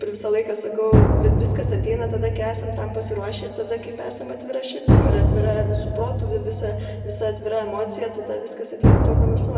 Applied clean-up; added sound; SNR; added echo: none; Drum; -5 dB; reverberation time 2.4 s.